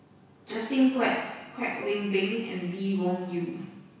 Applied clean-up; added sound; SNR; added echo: none; Keyboard (musical); 16 dB; reverberation time 1.1 s.